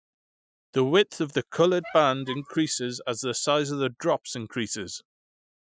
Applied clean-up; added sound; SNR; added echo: classical method Wiener filter.